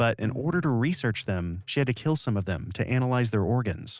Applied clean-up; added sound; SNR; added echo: none; Acoustic guitar; 18 dB; none.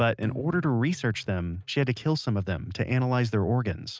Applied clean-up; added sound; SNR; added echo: neural mask model RNNoise.